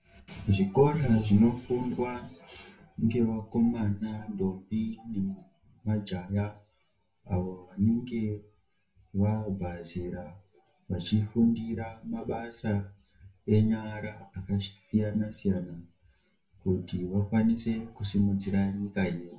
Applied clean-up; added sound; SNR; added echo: none; none; none; reverberation time 0.3 s.